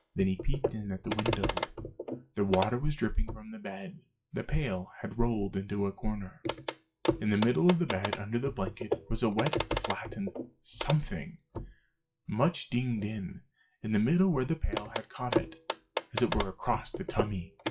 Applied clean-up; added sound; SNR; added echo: classical method WPE with log-MMSE.